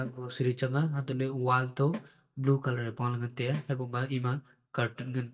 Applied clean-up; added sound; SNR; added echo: neural mask model DeepFilterNet 3.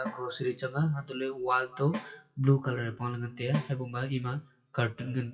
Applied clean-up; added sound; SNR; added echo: classical method WPE with log-MMSE.